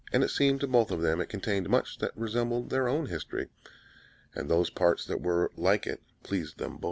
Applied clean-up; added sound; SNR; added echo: none; none; none; none.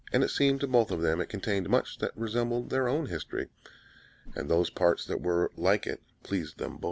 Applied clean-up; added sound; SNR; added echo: none; Whoosh, swoosh, swish; 16 dB; none.